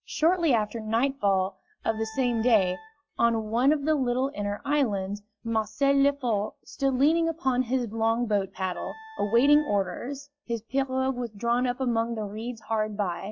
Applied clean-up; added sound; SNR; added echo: classical method log-MMSE.